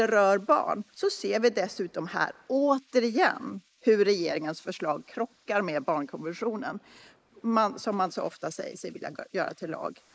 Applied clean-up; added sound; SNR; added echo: neural mask model Resemble Enhance denoiser.